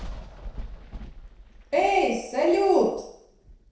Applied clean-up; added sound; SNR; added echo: neural separator model SepFormer DNS4.